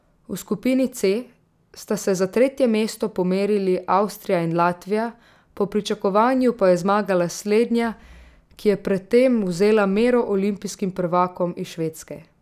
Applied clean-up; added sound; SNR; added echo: none; none; none; none.